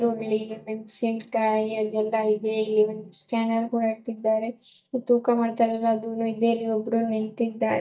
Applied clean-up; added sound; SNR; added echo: neural mask model DeepFilterNet 3.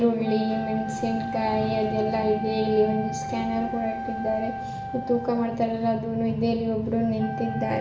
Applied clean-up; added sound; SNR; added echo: none; Wind instrument, woodwind instrument; 9 dB; reverberation time 0.8 s.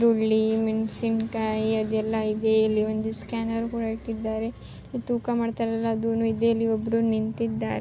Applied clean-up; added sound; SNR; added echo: none; none; none; none.